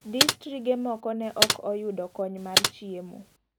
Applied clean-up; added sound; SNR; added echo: none; Computer keyboard; -3 dB; none.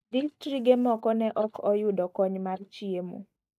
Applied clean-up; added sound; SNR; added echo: neural mask model DeepFilterNet 3.